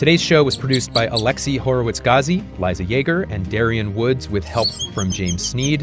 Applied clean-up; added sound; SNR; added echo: none; Chirp, tweet; 13 dB; none.